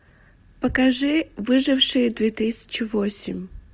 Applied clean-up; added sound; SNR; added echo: none; none; none; none.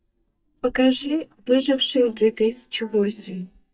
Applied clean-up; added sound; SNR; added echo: neural mask model DeepFilterNet 3.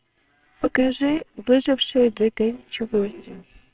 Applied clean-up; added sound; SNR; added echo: neural separator model SepFormer WHAMR!.